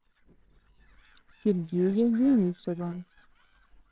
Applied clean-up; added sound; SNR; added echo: neural separator model SepFormer WHAMR!.